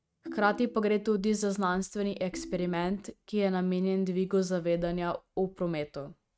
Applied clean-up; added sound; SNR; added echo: neural mask model RNNoise.